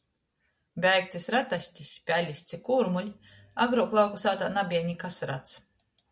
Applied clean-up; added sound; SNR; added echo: none; none; none; none.